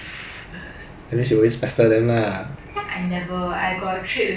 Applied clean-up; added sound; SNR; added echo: none; Vehicle horn, car horn, honking; 19 dB; none.